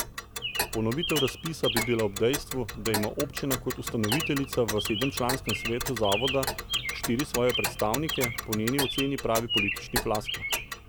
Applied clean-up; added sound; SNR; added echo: none; Tick + Chirp, tweet; 3 dB; none.